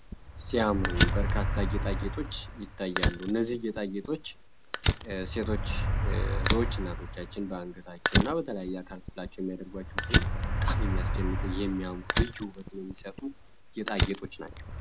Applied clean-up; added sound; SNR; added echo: none; Motor vehicle (road) + Fire; -4 dB; none.